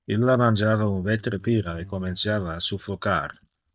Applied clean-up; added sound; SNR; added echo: neural mask model DeepFilterNet 3.